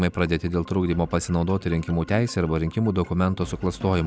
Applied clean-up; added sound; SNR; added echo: none; none; none; none.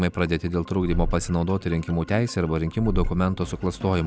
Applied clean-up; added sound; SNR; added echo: none; Purr; 6 dB; none.